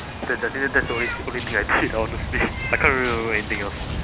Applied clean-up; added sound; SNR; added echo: none; Meow; 5 dB; none.